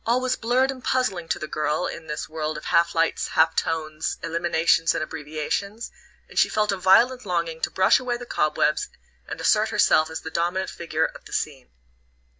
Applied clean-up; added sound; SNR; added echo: none; none; none; none.